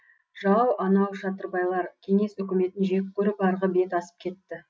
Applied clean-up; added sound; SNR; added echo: none; none; none; none.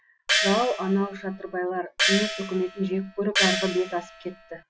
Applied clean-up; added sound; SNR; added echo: none; Gong; 1 dB; none.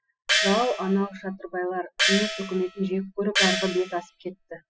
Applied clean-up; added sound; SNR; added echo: classical method spectral subtraction.